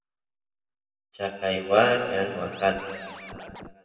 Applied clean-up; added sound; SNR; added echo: none; Scratching (performance technique); 14 dB; reverberation time 2.4 s.